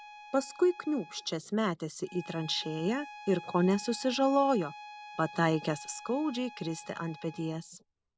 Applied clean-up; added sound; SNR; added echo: none; Bowed string instrument; 17 dB; none.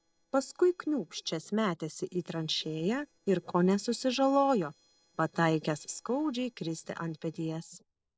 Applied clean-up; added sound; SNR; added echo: neural separator model SepFormer DNS4.